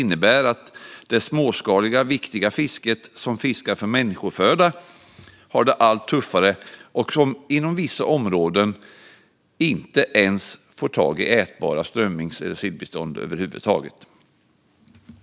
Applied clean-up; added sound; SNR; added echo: none; none; none; none.